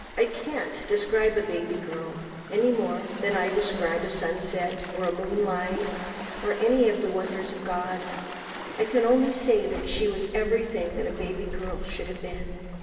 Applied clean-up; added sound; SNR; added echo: none; Waves, surf; 11 dB; reverberation time 2.6 s.